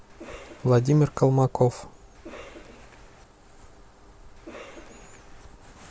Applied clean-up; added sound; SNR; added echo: none; Cough; 19 dB; none.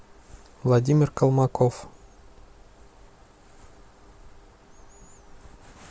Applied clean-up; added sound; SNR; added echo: none; none; none; none.